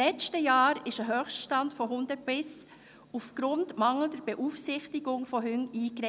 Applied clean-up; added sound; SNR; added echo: none; none; none; none.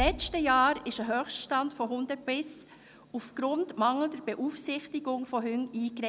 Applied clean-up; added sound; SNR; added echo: none; Bass drum; 15 dB; none.